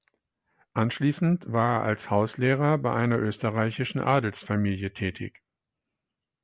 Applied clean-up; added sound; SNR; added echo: none; none; none; none.